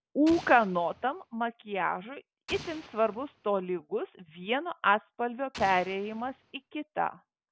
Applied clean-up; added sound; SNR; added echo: none; Explosion; 17 dB; none.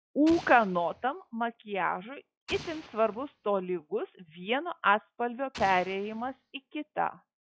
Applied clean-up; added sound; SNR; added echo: classical method log-MMSE.